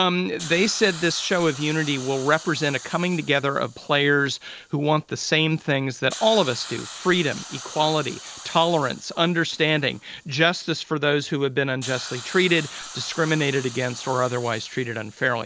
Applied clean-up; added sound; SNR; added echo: none; Hiss; 16 dB; none.